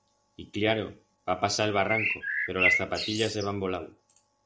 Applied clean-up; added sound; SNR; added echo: none; Bird; -1 dB; none.